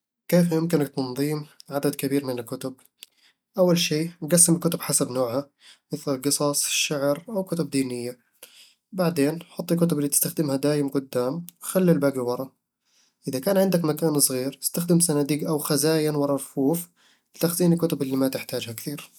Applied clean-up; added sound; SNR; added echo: none; none; none; none.